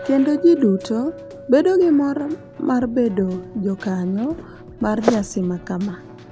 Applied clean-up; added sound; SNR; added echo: none; Keyboard (musical) + Chink, clink; 17 dB; none.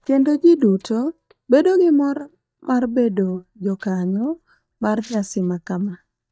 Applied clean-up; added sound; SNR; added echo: neural mask model DeepFilterNet 3.